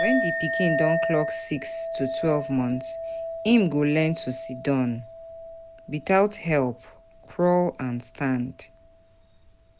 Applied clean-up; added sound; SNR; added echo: none; Chink, clink; 6 dB; none.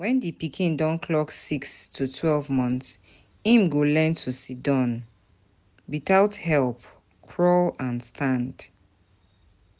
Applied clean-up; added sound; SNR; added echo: none; none; none; none.